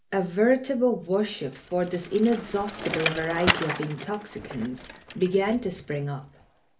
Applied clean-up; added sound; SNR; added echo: none; Bicycle; 8 dB; reverberation time 0.3 s.